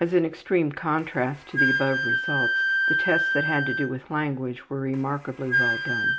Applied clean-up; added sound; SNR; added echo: none; Wind instrument, woodwind instrument; 0 dB; none.